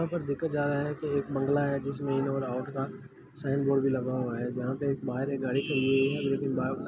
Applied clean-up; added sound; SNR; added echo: none; none; none; none.